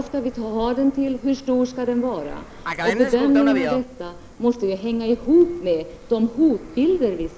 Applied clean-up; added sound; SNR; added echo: none; Fixed-wing aircraft, airplane; 12 dB; none.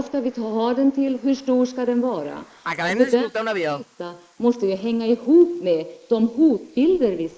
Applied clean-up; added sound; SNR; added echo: neural mask model Resemble Enhance denoiser.